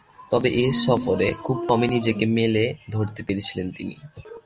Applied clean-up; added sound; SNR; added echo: none; none; none; none.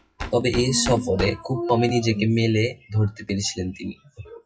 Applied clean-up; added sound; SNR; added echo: classical method WPE with log-MMSE.